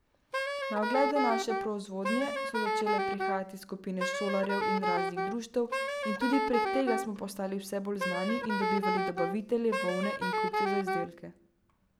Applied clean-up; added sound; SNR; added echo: none; Wind instrument, woodwind instrument; -1 dB; none.